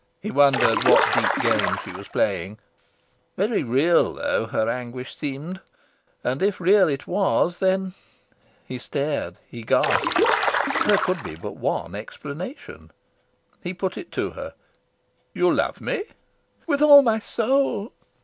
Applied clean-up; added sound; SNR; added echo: none; Stream; -1 dB; none.